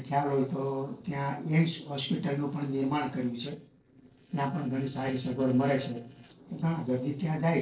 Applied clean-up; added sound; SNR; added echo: neural separator model SepFormer DNS4.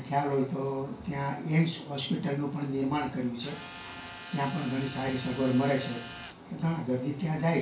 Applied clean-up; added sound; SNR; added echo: none; Tools; 14 dB; reverberation time 0.3 s.